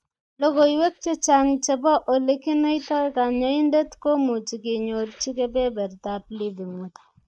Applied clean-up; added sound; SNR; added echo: neural mask model DeepFilterNet 3.